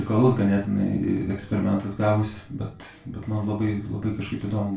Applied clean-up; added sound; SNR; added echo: none; none; none; reverberation time 0.3 s.